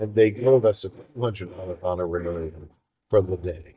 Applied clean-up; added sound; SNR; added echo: neural mask model DeepFilterNet 3.